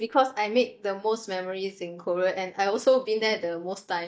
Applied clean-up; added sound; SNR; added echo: neural mask model DeepFilterNet 3.